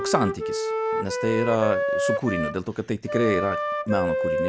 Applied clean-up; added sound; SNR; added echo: none; Wind instrument, woodwind instrument; 0 dB; none.